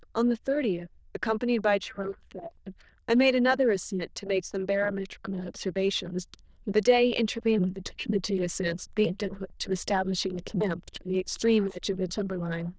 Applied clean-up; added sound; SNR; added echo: neural diffusion model UNIVERSE++.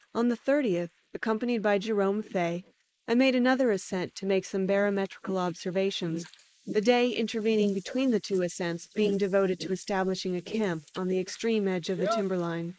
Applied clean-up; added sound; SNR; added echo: neural mask model Resemble Enhance denoiser.